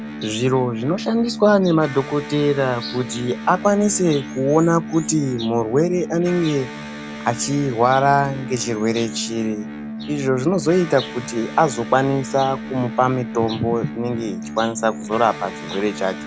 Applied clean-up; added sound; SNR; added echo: none; Electric guitar; 11 dB; none.